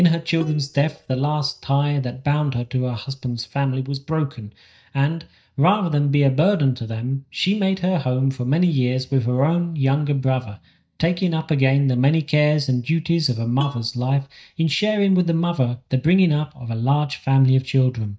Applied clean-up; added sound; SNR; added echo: neural mask model DeepFilterNet 3.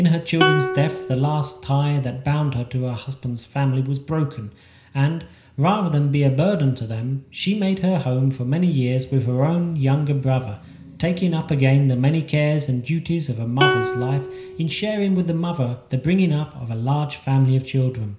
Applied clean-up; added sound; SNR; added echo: none; Plucked string instrument; 6 dB; reverberation time 0.5 s.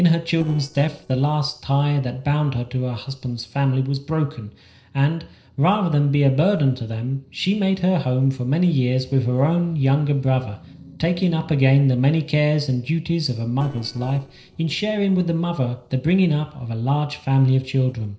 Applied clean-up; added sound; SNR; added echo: neural separator model SepFormer DNS4.